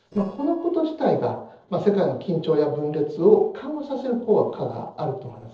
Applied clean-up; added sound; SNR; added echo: neural separator model SepFormer DNS4.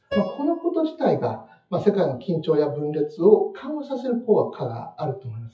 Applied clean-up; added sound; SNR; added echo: classical method WPE with log-MMSE.